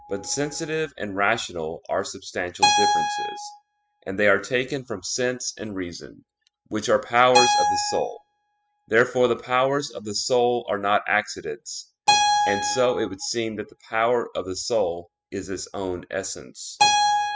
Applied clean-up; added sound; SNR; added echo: classical method spectral subtraction.